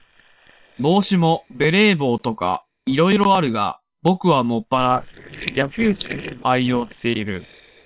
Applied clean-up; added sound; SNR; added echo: neural separator model SepFormer WHAM!.